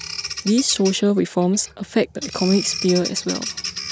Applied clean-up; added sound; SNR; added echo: none; Bird vocalization, bird call, bird song; 9 dB; none.